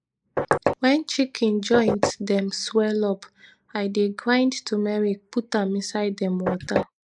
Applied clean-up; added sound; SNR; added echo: neural mask model Resemble Enhance denoiser.